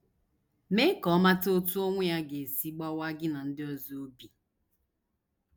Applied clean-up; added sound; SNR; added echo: none; none; none; none.